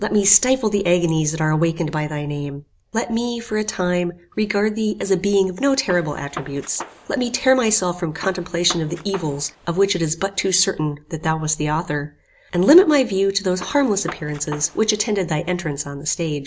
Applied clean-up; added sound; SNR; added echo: none; Gunshot, gunfire; 16 dB; none.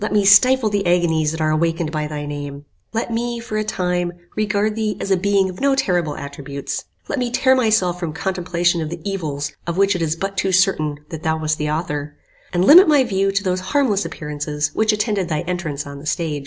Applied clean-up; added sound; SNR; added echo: none; none; none; none.